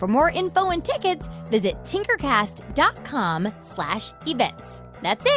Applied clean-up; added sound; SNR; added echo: none; none; none; none.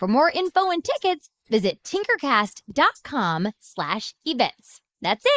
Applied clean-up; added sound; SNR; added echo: neural mask model Resemble Enhance denoiser.